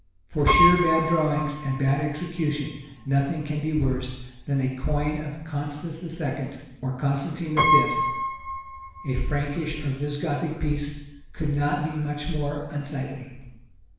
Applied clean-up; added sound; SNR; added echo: none; Piano; 4 dB; reverberation time 0.9 s.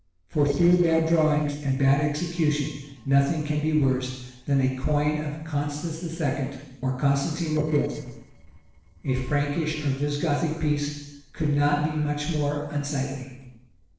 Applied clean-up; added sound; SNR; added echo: neural separator model SepFormer DNS4.